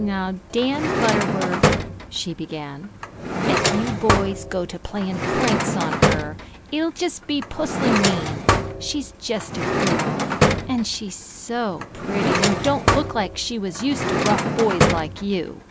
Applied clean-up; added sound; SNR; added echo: none; Drawer open or close; -2 dB; none.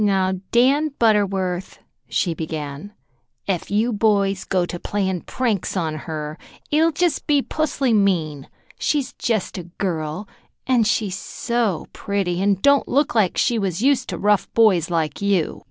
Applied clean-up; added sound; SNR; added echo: none; none; none; none.